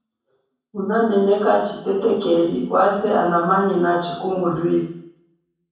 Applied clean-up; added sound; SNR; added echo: none; none; none; reverberation time 0.7 s.